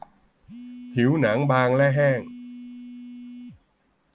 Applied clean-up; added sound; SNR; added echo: none; Telephone; 16 dB; none.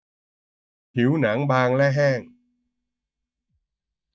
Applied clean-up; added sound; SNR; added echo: neural mask model DeepFilterNet 3.